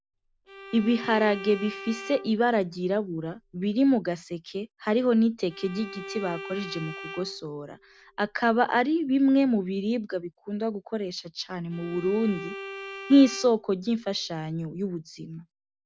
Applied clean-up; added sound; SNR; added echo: none; Bowed string instrument; 15 dB; none.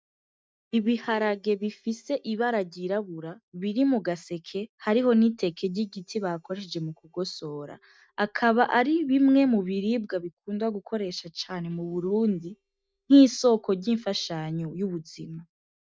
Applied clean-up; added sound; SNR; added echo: neural mask model DeepFilterNet 3.